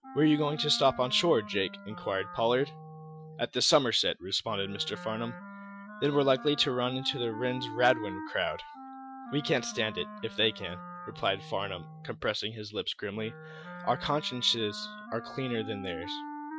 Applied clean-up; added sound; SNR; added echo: classical method Wiener filter.